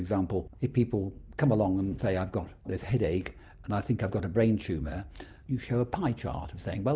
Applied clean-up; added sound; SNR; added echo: none; none; none; none.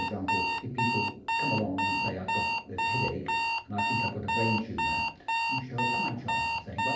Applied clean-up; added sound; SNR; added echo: none; Alarm; -4 dB; reverberation time 0.8 s.